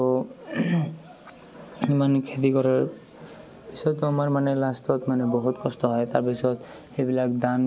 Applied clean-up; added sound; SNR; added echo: none; none; none; none.